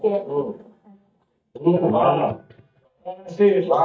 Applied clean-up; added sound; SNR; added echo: neural mask model DeepFilterNet 3.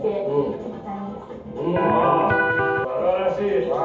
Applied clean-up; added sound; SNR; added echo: none; Electric guitar; -2 dB; reverberation time 0.7 s.